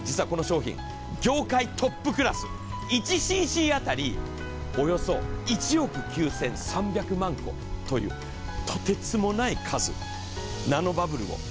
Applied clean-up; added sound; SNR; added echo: none; Bird; 12 dB; none.